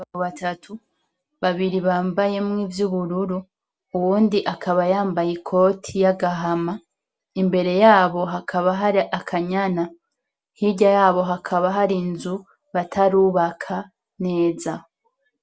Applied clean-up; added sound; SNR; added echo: none; none; none; none.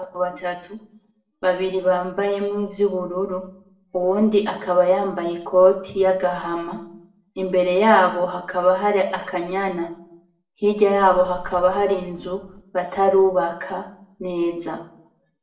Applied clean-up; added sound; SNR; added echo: neural separator model SepFormer DNS4.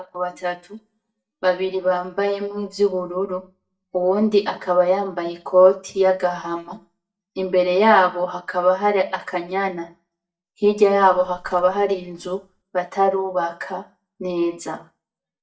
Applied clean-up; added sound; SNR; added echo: neural mask model DeepFilterNet 3.